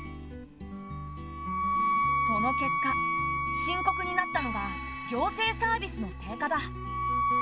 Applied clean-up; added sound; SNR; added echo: none; Wind instrument, woodwind instrument; -2 dB; none.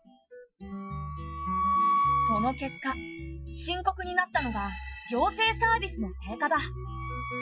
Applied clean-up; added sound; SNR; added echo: classical method Wiener filter.